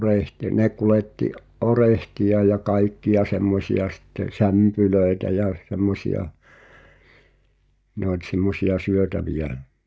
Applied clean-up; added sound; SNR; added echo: neural mask model DeepFilterNet 3.